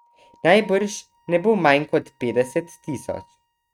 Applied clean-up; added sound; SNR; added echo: neural mask model RNNoise.